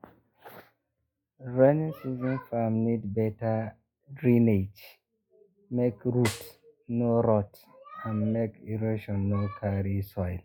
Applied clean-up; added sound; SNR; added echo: classical method log-MMSE.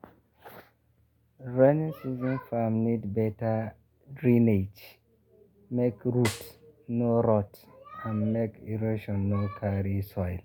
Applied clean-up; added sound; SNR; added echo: none; Snare drum; 13 dB; none.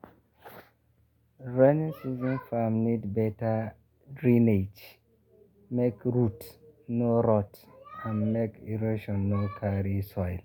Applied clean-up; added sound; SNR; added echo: none; none; none; none.